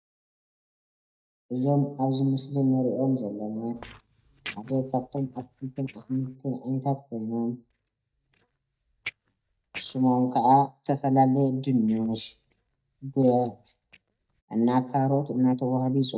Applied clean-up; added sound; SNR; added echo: neural mask model DeepFilterNet 3.